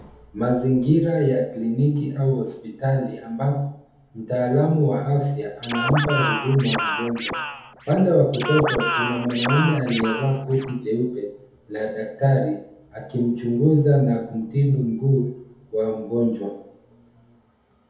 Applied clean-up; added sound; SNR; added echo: none; Scratching (performance technique); 4 dB; reverberation time 0.8 s.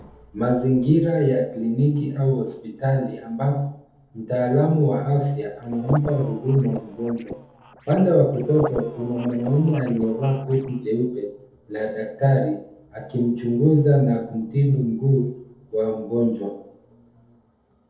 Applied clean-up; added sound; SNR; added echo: neural separator model SepFormer DNS4.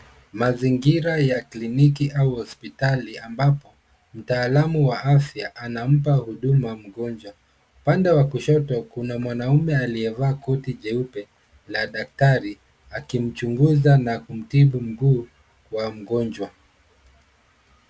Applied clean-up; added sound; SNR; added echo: none; none; none; none.